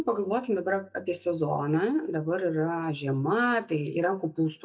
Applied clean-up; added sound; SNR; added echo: neural mask model DeepFilterNet 3.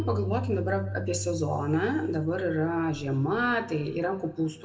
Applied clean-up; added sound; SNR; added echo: none; Keyboard (musical); 8 dB; reverberation time 1.9 s.